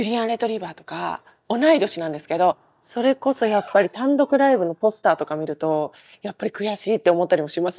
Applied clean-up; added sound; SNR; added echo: neural mask model DeepFilterNet 3.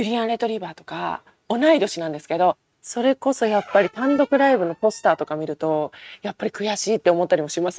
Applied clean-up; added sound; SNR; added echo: neural mask model RNNoise.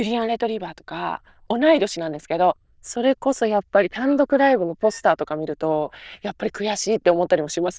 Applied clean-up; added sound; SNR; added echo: neural diffusion model UNIVERSE++.